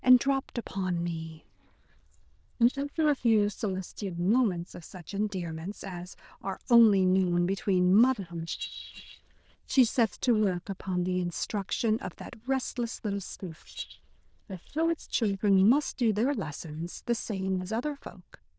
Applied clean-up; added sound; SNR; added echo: neural diffusion model UNIVERSE++.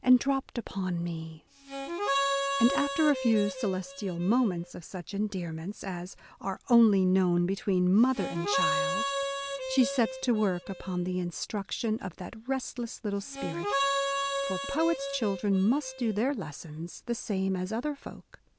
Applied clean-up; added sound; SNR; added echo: none; Harmonica; 4 dB; none.